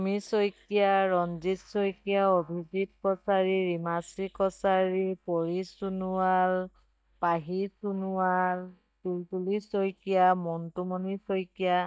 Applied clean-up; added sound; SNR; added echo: neural mask model DeepFilterNet 3.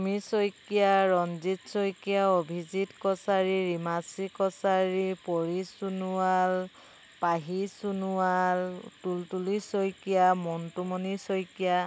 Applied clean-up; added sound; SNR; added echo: none; none; none; none.